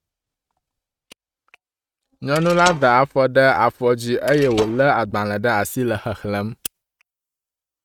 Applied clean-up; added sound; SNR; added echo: neural mask model RNNoise.